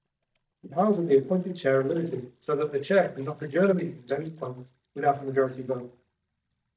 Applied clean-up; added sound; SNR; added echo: neural mask model DeepFilterNet 3.